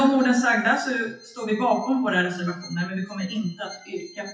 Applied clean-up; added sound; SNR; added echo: classical method WPE with log-MMSE.